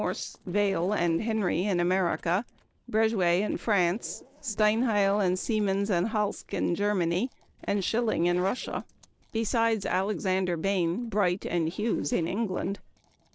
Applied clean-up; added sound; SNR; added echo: neural separator model SepFormer DNS4.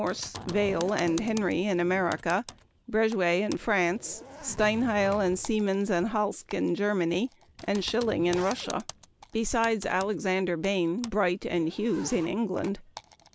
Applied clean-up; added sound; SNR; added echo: none; Zipper (clothing) + Typing; 17 dB; none.